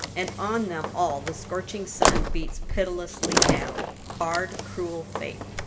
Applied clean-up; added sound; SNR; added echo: none; Slam; -3 dB; reverberation time 1.3 s.